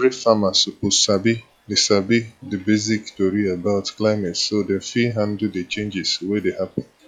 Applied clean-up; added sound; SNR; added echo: classical method log-MMSE.